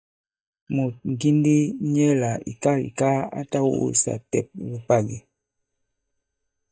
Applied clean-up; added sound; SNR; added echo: neural mask model DeepFilterNet 3.